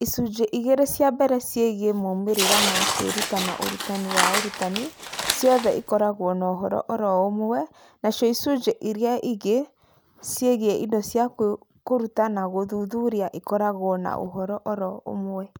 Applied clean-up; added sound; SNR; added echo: none; Tearing; 2 dB; none.